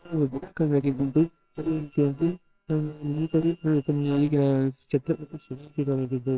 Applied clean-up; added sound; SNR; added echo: neural separator model SepFormer WHAMR!.